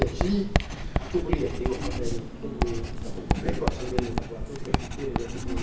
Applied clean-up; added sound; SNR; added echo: none; Writing; -3 dB; none.